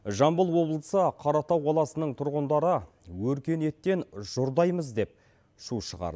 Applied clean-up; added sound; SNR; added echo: none; none; none; none.